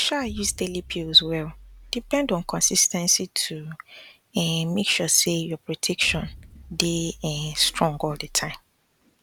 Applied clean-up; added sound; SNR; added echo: none; Explosion; 19 dB; none.